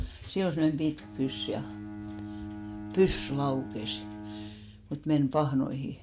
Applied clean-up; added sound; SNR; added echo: none; Bowed string instrument; 12 dB; none.